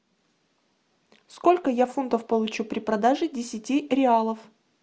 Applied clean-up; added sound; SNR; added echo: none; none; none; none.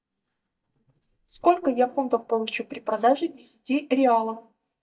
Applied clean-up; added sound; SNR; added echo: neural mask model DeepFilterNet 3.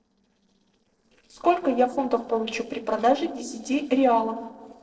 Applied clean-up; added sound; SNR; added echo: neural separator model SepFormer DNS4.